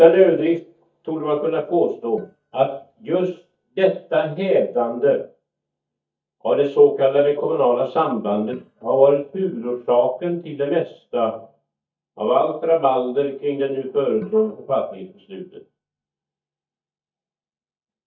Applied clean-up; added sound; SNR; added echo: neural mask model DeepFilterNet 3.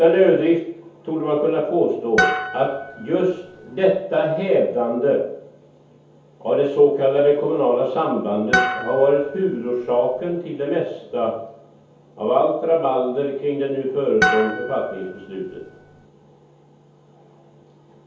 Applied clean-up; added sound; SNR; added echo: none; Harp; 5 dB; reverberation time 0.7 s.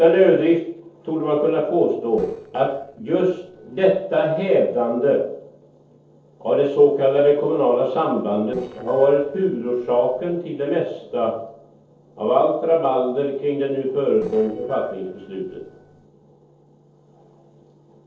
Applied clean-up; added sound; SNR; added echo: neural separator model SepFormer DNS4.